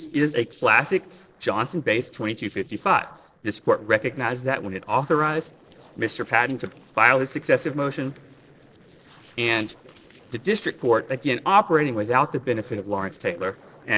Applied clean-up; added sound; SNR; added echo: neural separator model SepFormer DNS4.